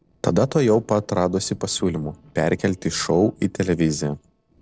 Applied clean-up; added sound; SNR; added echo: neural separator model SepFormer DNS4.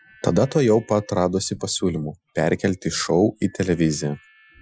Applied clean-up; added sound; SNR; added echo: classical method Wiener filter.